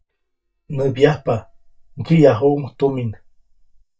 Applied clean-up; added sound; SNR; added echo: neural mask model DeepFilterNet 3.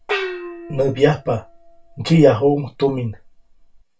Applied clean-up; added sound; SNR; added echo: none; Gong; 13 dB; reverberation time 0.2 s.